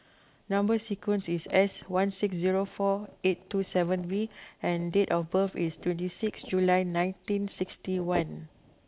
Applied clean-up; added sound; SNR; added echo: none; none; none; none.